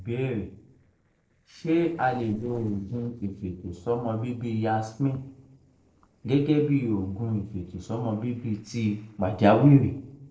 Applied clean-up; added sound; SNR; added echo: neural separator model SepFormer DNS4.